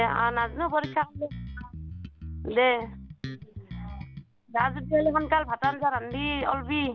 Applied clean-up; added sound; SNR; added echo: none; Bass guitar; 11 dB; none.